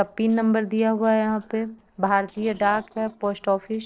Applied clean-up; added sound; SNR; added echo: neural separator model SepFormer DNS4.